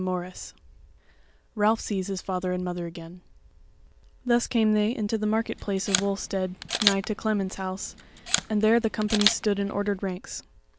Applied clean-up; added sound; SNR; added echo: none; Camera; 4 dB; none.